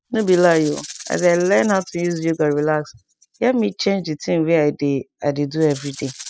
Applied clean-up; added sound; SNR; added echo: classical method spectral subtraction.